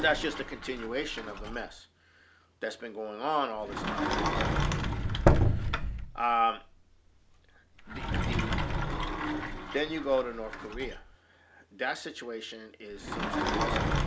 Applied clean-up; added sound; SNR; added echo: none; Sliding door; -3 dB; none.